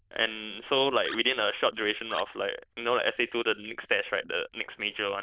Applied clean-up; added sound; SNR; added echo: neural diffusion model UNIVERSE++.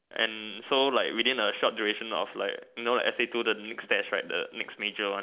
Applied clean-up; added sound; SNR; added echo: none; none; none; none.